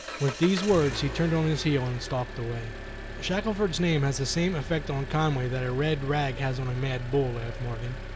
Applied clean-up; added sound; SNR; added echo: none; Engine; 9 dB; none.